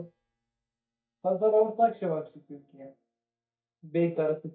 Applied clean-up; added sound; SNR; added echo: neural mask model DeepFilterNet 3.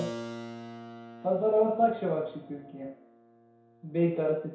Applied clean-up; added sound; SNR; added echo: none; Keyboard (musical); 14 dB; reverberation time 0.6 s.